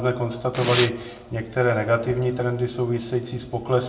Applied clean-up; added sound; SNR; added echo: none; Domestic sounds, home sounds; 11 dB; reverberation time 0.7 s.